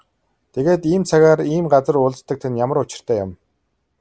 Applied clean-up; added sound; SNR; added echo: none; none; none; none.